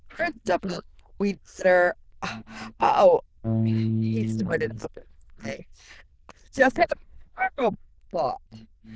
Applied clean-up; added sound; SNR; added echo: neural diffusion model UNIVERSE++.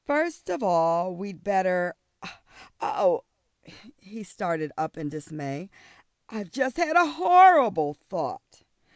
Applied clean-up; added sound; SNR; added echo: none; none; none; none.